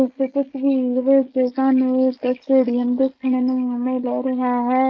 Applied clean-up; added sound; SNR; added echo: neural mask model Resemble Enhance denoiser.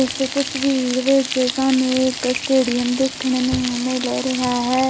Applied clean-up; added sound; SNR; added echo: none; Frying (food); 9 dB; none.